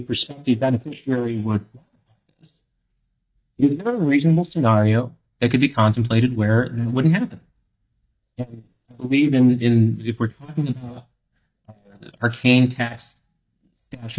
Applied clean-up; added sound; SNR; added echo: neural mask model DeepFilterNet 3.